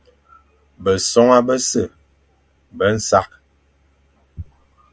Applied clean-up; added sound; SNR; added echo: none; none; none; none.